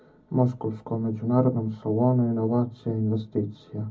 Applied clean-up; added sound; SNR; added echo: none; none; none; reverberation time 0.4 s.